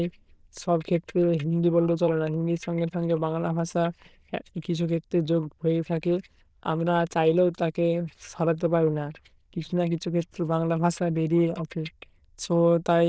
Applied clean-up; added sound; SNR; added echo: neural diffusion model UNIVERSE++.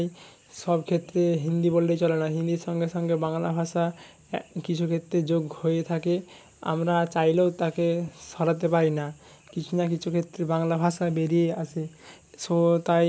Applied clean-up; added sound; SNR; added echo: none; none; none; none.